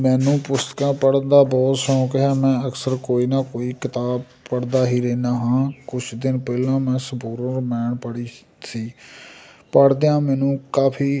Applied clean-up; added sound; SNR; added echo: none; none; none; none.